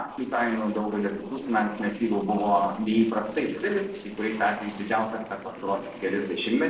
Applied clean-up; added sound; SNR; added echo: neural separator model SepFormer DNS4.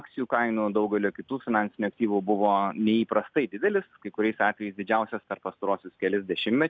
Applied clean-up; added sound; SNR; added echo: none; none; none; none.